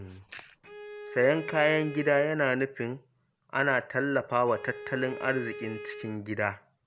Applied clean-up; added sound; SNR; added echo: none; Bowed string instrument; 13 dB; none.